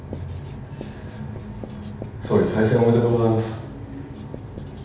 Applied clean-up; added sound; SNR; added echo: none; Writing; 18 dB; reverberation time 0.8 s.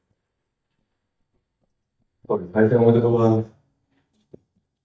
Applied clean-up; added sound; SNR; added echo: neural mask model DeepFilterNet 3.